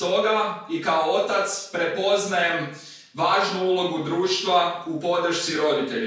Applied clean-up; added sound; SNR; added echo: none; none; none; reverberation time 0.5 s.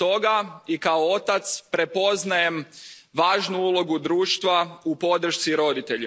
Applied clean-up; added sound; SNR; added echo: none; none; none; none.